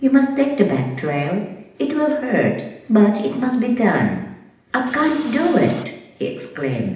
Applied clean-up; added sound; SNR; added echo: none; Printer; 16 dB; reverberation time 0.8 s.